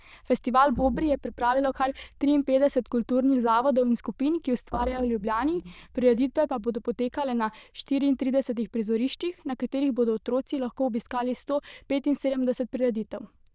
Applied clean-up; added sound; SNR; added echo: neural diffusion model UNIVERSE++.